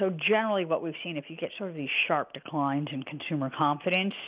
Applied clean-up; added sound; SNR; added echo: none; none; none; none.